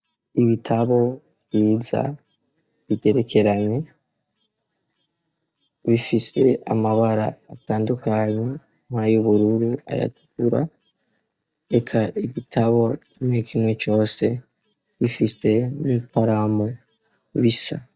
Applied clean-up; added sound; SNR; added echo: neural mask model DeepFilterNet 3.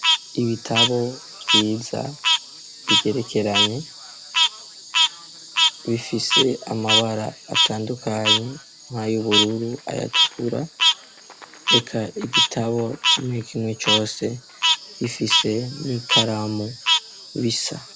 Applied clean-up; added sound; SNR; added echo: none; Frog; -3 dB; none.